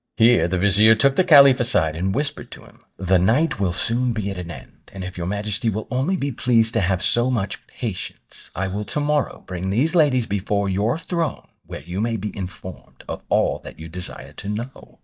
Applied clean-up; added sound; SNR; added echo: neural mask model DeepFilterNet 3.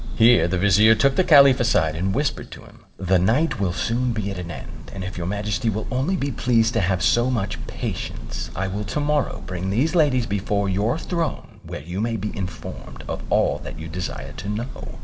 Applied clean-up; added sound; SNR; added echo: none; Bird / Breathing; 6 dB; reverberation time 0.6 s.